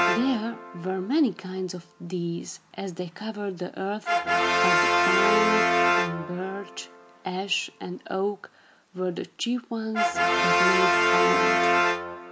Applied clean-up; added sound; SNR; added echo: none; Brass instrument; -5 dB; none.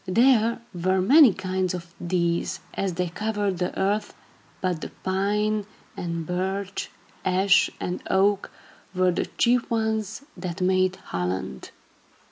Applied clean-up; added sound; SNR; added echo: none; none; none; none.